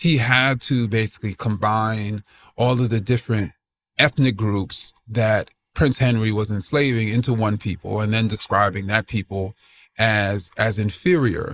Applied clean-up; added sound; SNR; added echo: neural mask model Resemble Enhance denoiser.